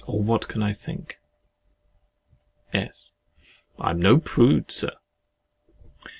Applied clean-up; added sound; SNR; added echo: none; none; none; none.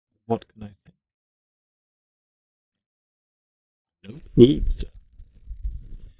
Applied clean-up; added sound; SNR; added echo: neural mask model DeepFilterNet 3.